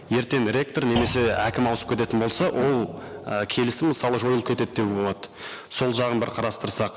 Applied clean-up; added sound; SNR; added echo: none; Thump, thud; 14 dB; none.